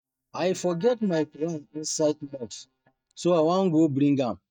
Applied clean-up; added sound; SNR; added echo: neural mask model DeepFilterNet 3.